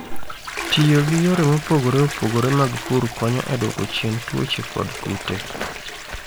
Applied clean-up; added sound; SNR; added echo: none; Toilet flush; 11 dB; none.